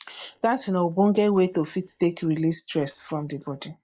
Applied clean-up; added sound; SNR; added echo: neural mask model Resemble Enhance denoiser.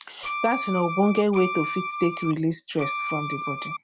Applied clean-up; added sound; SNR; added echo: none; Bowed string instrument; 5 dB; none.